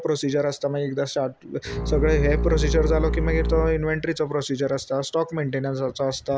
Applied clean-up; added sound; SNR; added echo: none; Bowed string instrument; 0 dB; none.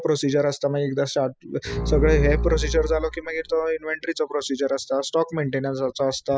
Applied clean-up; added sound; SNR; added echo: classical method spectral subtraction.